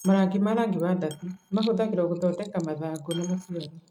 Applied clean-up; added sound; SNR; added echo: neural mask model RNNoise.